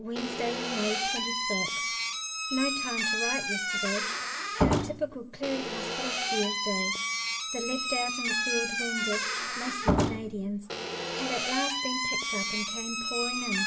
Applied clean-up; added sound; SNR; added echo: none; Squeak / Slam; -4 dB; reverberation time 0.7 s.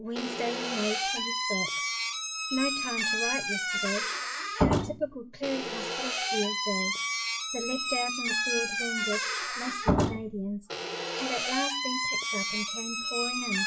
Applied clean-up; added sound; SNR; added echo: classical method WPE with log-MMSE.